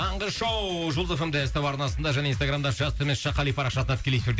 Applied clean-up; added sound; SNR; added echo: none; none; none; none.